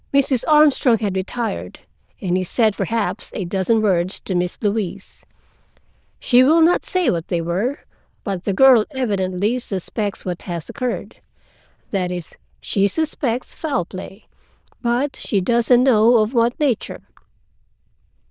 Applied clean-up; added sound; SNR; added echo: neural diffusion model UNIVERSE++.